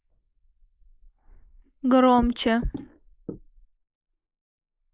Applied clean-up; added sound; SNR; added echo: neural mask model Resemble Enhance denoiser.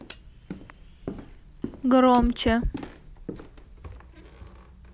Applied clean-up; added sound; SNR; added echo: none; Walk, footsteps + Cutlery, silverware; 14 dB; none.